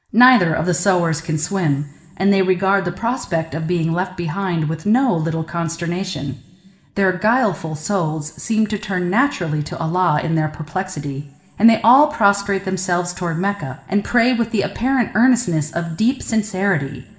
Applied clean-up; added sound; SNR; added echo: none; none; none; reverberation time 2.0 s.